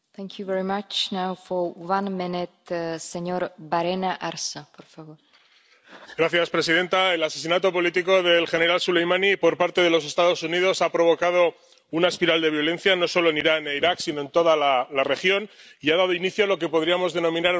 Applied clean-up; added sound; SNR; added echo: none; none; none; none.